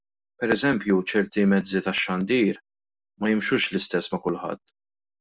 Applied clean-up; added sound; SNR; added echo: none; none; none; none.